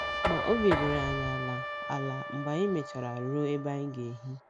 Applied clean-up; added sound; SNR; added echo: none; Knock + Trumpet; 3 dB; none.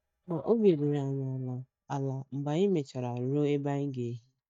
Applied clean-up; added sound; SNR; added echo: neural mask model DeepFilterNet 3.